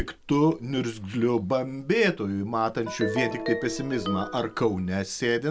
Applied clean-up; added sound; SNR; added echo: none; Ringtone; 8 dB; none.